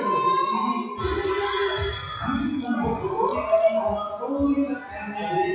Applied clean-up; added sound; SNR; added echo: classical method WPE with log-MMSE.